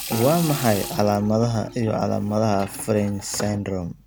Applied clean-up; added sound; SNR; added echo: none; Sink (filling or washing) / Water tap, faucet + Acoustic guitar; 12 dB; none.